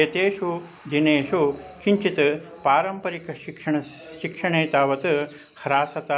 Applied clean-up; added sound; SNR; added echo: none; none; none; none.